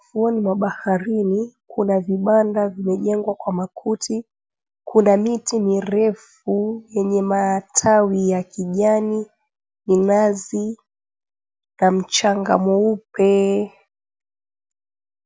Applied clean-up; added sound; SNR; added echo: none; none; none; none.